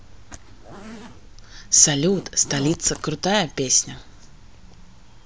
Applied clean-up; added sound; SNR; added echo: none; Zipper (clothing); 17 dB; none.